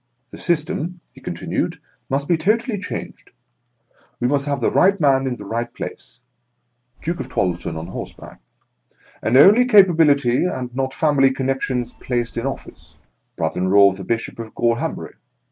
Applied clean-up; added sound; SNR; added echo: none; Telephone; 20 dB; none.